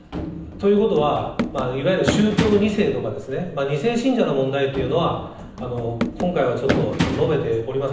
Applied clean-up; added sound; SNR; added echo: none; Run; 6 dB; reverberation time 0.8 s.